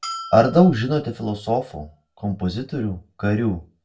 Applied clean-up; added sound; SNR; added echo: none; Bell; 17 dB; reverberation time 0.2 s.